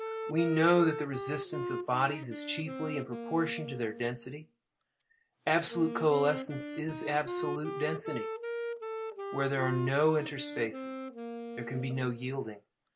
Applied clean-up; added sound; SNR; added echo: none; Wind instrument, woodwind instrument; 8 dB; none.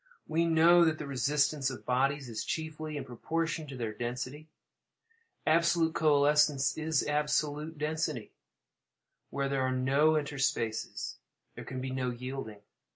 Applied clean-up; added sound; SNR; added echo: none; none; none; none.